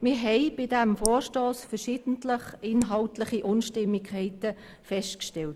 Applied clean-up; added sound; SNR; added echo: neural mask model Resemble Enhance denoiser.